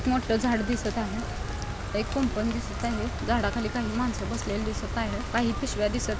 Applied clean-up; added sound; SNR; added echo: none; Rain; 4 dB; none.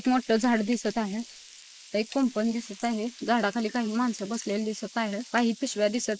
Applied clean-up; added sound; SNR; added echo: neural mask model Resemble Enhance denoiser.